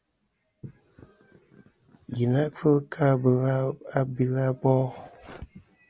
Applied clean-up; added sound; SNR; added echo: none; none; none; none.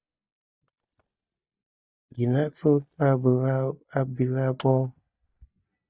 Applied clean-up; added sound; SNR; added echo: neural mask model DeepFilterNet 3.